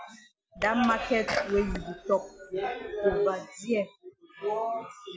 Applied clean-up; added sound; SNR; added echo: none; Sneeze; 9 dB; none.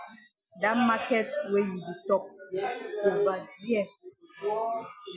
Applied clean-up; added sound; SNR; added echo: none; none; none; none.